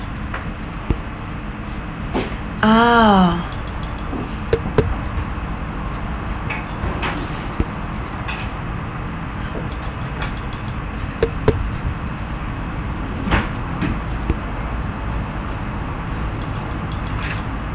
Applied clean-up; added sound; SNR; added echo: none; Tap; 6 dB; none.